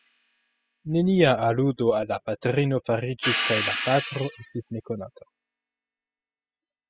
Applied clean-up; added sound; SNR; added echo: classical method spectral subtraction.